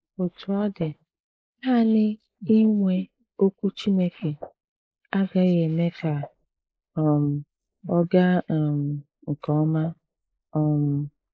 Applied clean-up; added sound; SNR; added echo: neural mask model Resemble Enhance denoiser.